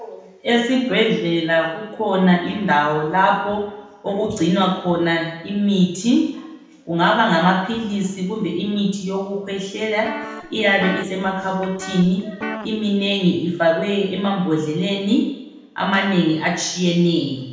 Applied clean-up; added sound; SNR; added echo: none; Guitar; 11 dB; reverberation time 0.8 s.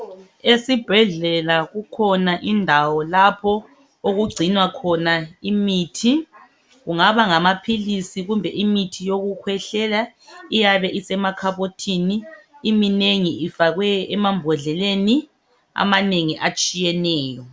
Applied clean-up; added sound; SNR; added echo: none; none; none; none.